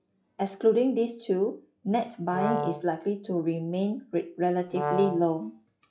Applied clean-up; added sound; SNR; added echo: classical method log-MMSE.